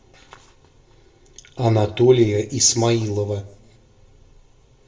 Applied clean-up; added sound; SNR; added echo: none; none; none; reverberation time 0.6 s.